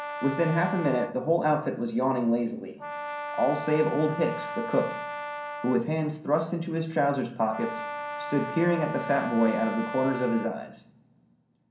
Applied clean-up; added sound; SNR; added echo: none; Brass instrument; 10 dB; reverberation time 0.6 s.